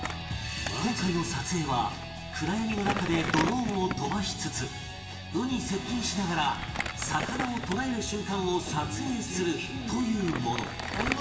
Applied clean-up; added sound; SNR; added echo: none; Crumpling, crinkling; 8 dB; reverberation time 1.1 s.